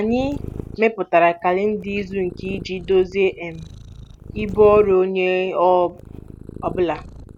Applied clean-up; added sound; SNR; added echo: none; Purr; 15 dB; none.